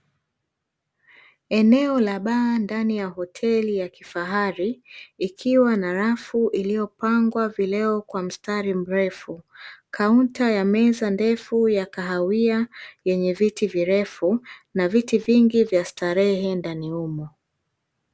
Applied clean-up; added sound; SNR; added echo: none; none; none; none.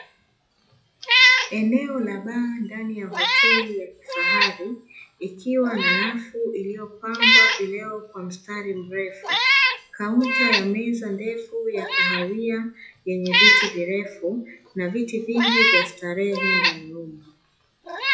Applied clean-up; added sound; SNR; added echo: classical method WPE with log-MMSE.